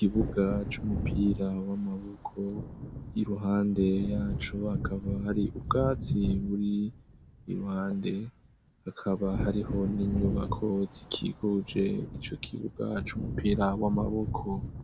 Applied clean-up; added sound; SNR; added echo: none; Thunder / Wind; 6 dB; none.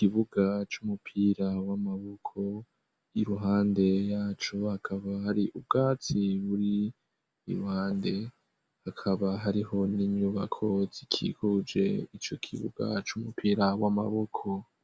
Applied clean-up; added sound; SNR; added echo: none; none; none; none.